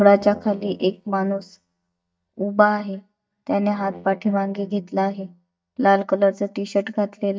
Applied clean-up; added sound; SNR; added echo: neural mask model DeepFilterNet 3.